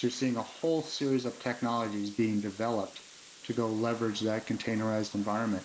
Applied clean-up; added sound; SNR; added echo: neural mask model Resemble Enhance denoiser.